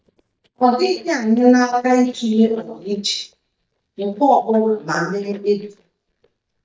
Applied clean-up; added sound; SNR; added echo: neural mask model DeepFilterNet 3.